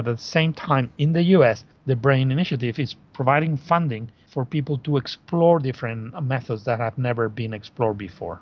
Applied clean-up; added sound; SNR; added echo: none; none; none; none.